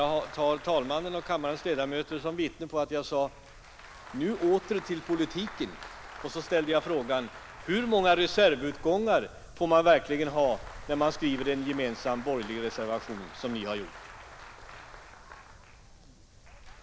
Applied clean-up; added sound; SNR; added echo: none; Wind + Applause; 16 dB; none.